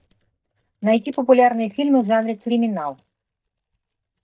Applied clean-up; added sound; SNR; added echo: neural mask model DeepFilterNet 3.